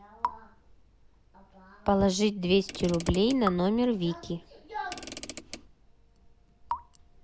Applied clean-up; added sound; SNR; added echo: none; Raindrop / Drip + Mechanisms / Car; 12 dB; none.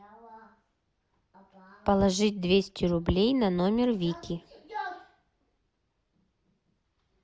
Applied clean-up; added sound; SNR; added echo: none; none; none; none.